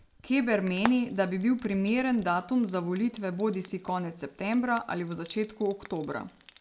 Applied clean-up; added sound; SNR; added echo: none; Frying (food); 17 dB; none.